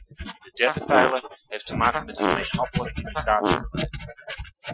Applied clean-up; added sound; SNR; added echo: classical method Wiener filter.